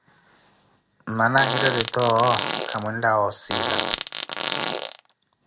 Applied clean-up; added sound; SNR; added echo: none; Fart; 1 dB; none.